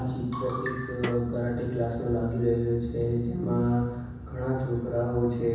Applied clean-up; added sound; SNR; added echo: none; Snare drum; 14 dB; reverberation time 1.1 s.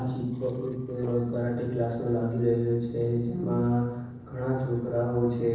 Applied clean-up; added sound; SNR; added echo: neural separator model SepFormer DNS4.